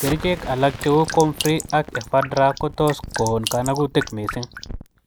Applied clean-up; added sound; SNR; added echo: none; Explosion + Drip; 11 dB; none.